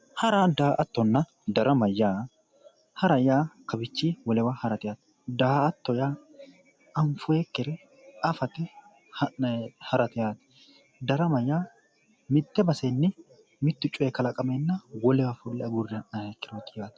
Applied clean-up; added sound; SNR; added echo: none; none; none; none.